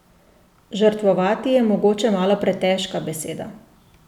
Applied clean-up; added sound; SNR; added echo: none; none; none; none.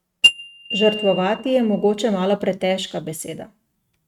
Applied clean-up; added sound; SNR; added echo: neural mask model RNNoise.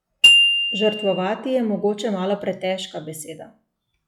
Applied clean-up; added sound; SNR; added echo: classical method log-MMSE.